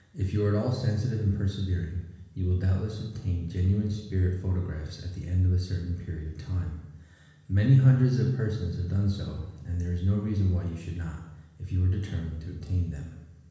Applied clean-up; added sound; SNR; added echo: none; none; none; reverberation time 1.1 s.